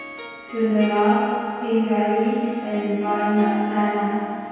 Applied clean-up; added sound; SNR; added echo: none; Harp; 14 dB; reverberation time 2.1 s.